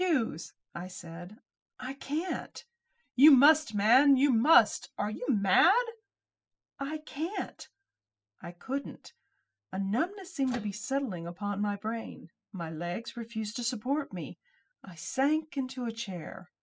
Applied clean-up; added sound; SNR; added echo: classical method spectral subtraction.